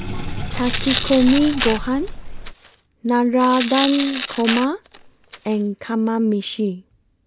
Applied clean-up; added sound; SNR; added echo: none; Tearing + Sink (filling or washing); 7 dB; none.